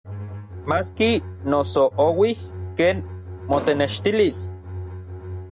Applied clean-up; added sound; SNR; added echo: none; Bowed string instrument + Explosion; 10 dB; none.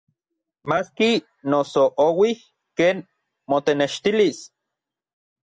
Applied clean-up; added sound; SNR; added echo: none; none; none; none.